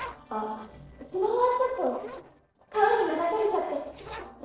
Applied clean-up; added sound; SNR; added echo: neural separator model SepFormer DNS4.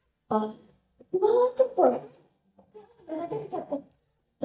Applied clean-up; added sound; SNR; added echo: neural mask model DeepFilterNet 3.